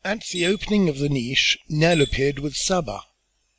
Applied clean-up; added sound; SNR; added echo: none; Tools; 13 dB; none.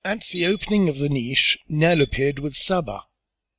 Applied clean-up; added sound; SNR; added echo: neural mask model RNNoise.